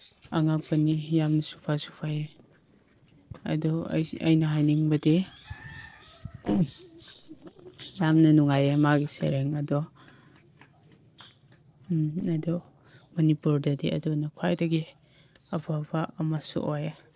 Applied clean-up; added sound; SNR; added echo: neural separator model SepFormer DNS4.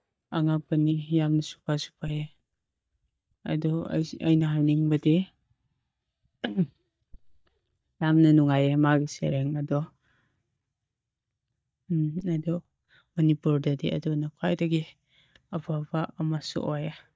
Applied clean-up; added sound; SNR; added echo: neural mask model DeepFilterNet 3.